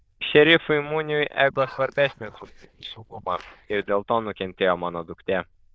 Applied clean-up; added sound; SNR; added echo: neural diffusion model UNIVERSE++.